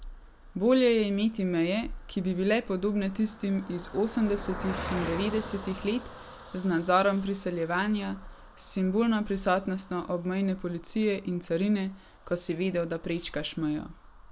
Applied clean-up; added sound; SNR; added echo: none; Car passing by; 16 dB; none.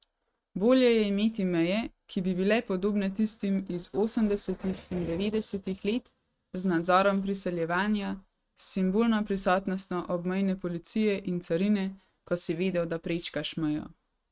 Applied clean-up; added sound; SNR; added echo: neural mask model RNNoise.